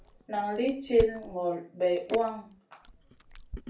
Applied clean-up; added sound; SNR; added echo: none; Chewing, mastication; 14 dB; reverberation time 0.3 s.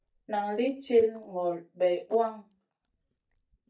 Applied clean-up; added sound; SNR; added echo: neural mask model DeepFilterNet 3.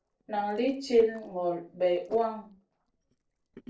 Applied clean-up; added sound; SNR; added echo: neural separator model SepFormer DNS4.